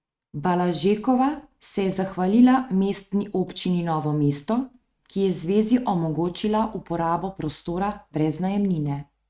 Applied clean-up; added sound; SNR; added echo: neural mask model RNNoise.